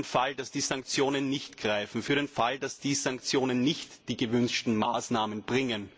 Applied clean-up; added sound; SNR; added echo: none; none; none; none.